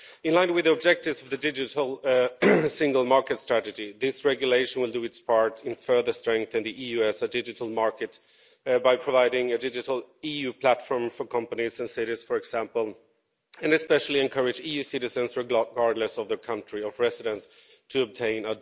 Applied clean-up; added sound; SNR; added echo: none; none; none; none.